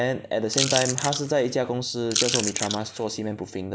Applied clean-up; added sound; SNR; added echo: none; Chewing, mastication / Crushing; 2 dB; none.